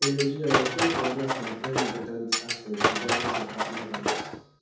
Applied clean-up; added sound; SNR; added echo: none; Tools; -2 dB; reverberation time 0.8 s.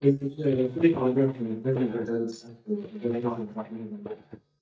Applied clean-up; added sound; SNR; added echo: neural mask model DeepFilterNet 3.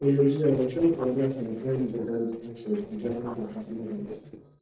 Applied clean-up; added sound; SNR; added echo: neural separator model SepFormer DNS4.